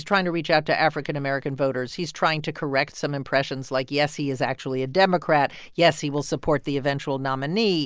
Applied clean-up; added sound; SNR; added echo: none; none; none; none.